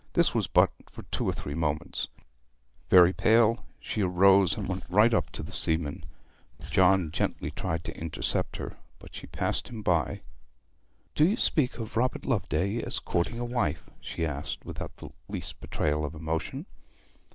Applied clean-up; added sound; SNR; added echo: neural separator model SepFormer DNS4.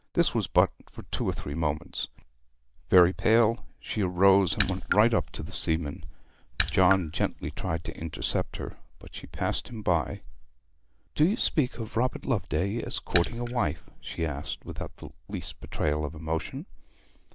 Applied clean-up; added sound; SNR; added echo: neural mask model DeepFilterNet 3.